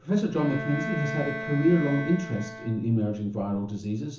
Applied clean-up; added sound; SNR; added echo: none; Bowed string instrument; 10 dB; reverberation time 0.7 s.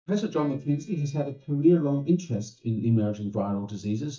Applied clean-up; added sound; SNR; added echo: neural mask model DeepFilterNet 3.